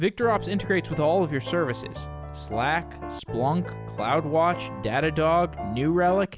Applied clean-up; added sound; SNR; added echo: none; Piano; 10 dB; none.